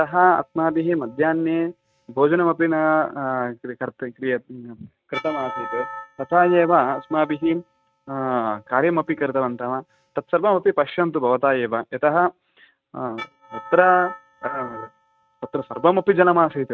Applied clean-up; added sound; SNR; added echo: neural mask model RNNoise.